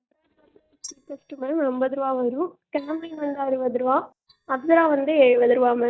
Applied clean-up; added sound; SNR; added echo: neural mask model DeepFilterNet 3.